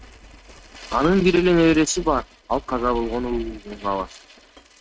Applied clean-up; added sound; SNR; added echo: neural mask model RNNoise.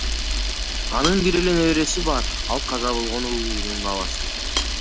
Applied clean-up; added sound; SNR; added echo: none; Camera; 0 dB; none.